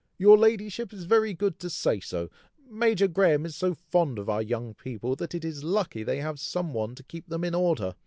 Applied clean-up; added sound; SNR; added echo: none; none; none; none.